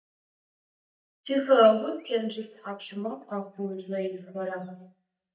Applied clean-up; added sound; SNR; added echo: neural mask model DeepFilterNet 3.